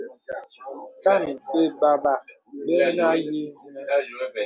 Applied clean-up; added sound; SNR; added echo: none; none; none; none.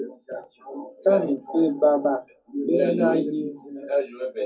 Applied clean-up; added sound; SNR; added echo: none; none; none; reverberation time 0.4 s.